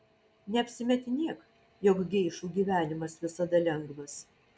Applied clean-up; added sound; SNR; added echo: none; none; none; none.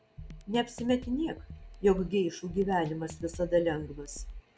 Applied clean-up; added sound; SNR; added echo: none; Drum kit; 13 dB; none.